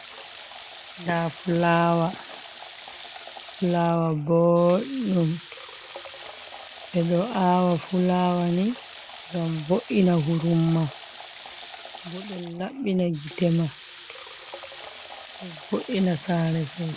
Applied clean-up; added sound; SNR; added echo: none; Water tap, faucet / Water; 11 dB; none.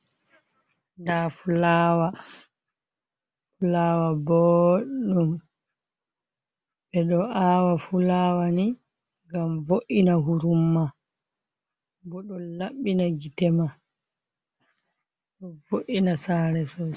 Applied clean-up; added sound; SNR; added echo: none; none; none; none.